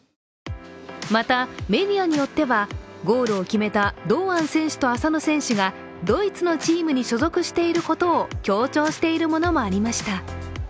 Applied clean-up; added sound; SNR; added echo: none; none; none; none.